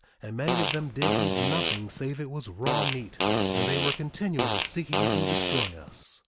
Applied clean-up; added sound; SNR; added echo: none; Fart; -4 dB; none.